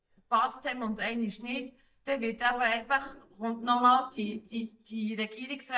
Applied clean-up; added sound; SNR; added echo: neural mask model DeepFilterNet 3.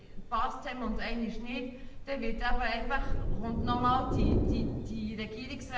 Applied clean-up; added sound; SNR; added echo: none; Thunder; -2 dB; reverberation time 0.7 s.